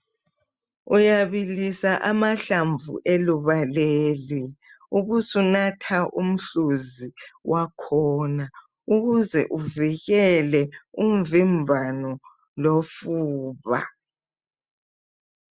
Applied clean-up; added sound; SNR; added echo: none; none; none; none.